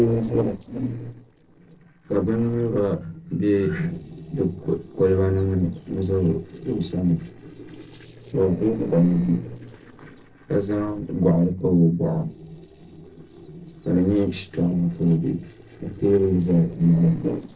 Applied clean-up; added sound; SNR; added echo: neural separator model SepFormer DNS4.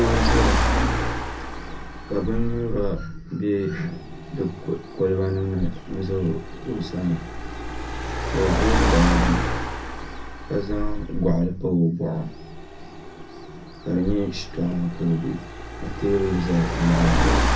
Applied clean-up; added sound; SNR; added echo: none; Car; 0 dB; reverberation time 0.3 s.